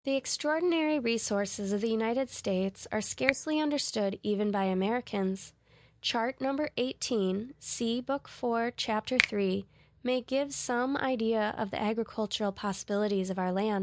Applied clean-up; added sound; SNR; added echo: neural mask model DeepFilterNet 3.